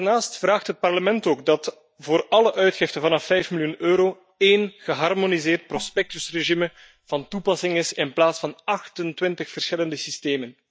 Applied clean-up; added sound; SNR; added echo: neural mask model DeepFilterNet 3.